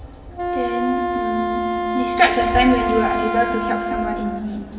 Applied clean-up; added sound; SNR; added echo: none; Wind instrument, woodwind instrument; 2 dB; reverberation time 2.6 s.